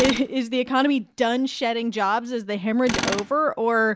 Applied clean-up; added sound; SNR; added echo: none; Tools; 11 dB; none.